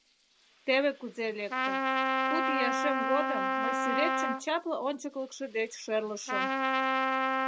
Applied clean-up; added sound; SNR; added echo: none; Trumpet; -3 dB; none.